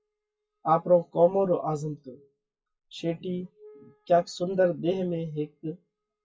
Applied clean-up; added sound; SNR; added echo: classical method WPE with log-MMSE.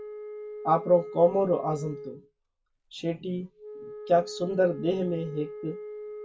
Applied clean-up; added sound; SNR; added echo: none; Wind instrument, woodwind instrument; 13 dB; reverberation time 0.2 s.